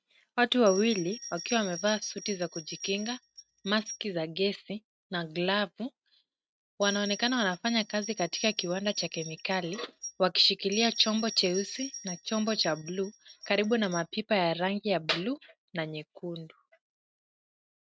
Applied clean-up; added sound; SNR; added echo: neural mask model RNNoise.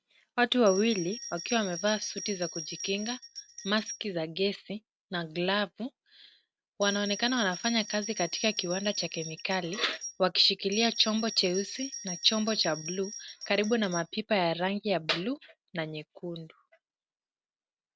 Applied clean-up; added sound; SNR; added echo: none; Bell; 11 dB; none.